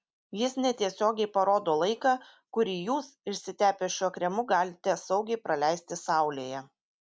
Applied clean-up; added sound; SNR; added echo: none; none; none; none.